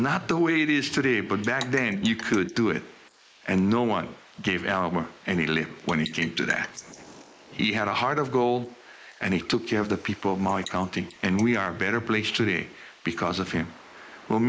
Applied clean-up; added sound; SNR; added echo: neural mask model Resemble Enhance denoiser.